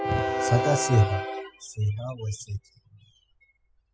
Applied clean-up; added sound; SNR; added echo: classical method spectral subtraction.